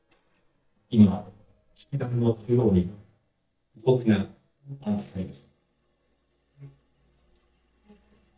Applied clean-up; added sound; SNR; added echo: neural mask model DeepFilterNet 3.